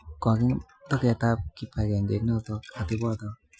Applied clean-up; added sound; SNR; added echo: classical method Wiener filter.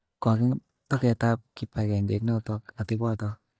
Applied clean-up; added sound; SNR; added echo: neural mask model DeepFilterNet 3.